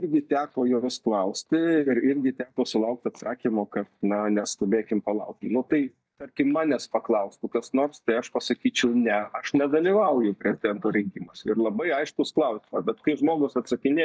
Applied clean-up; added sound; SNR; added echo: neural mask model DeepFilterNet 3.